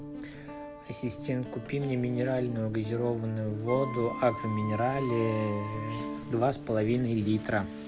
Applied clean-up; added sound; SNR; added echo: none; Guitar + Wind instrument, woodwind instrument; 9 dB; none.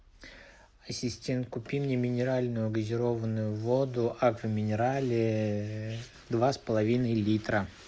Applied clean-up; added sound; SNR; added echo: none; none; none; none.